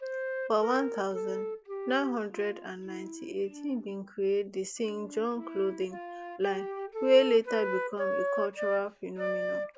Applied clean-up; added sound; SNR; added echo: none; Wind instrument, woodwind instrument; 5 dB; none.